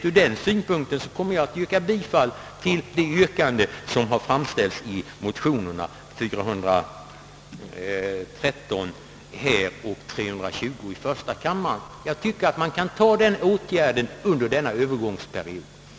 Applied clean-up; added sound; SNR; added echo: none; none; none; none.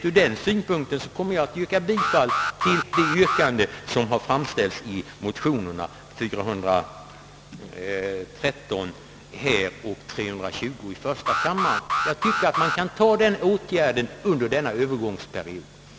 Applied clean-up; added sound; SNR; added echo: none; Alarm; 0 dB; none.